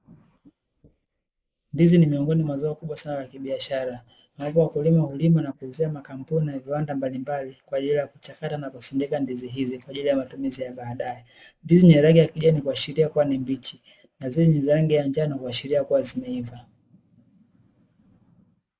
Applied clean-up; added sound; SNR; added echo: neural mask model Resemble Enhance denoiser.